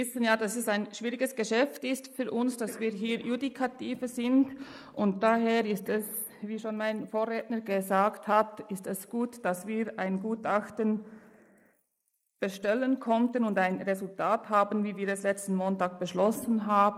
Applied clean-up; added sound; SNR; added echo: neural mask model Resemble Enhance denoiser.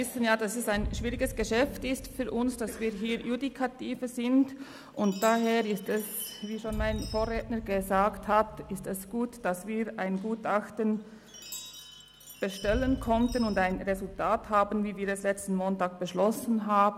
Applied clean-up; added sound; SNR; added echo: none; Boom + Chime; 14 dB; none.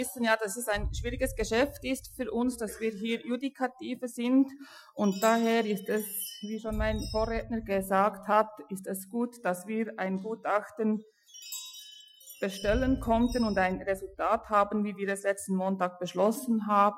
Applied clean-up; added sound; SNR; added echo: classical method Wiener filter.